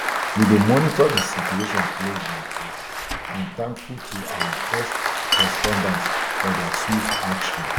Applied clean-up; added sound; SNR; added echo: none; Glass + Applause; 0 dB; none.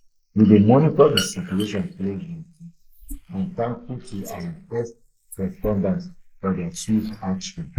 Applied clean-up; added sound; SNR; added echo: neural mask model Resemble Enhance denoiser.